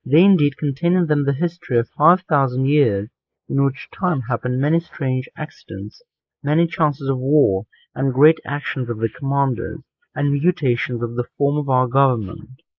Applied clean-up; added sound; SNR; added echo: neural mask model Resemble Enhance denoiser.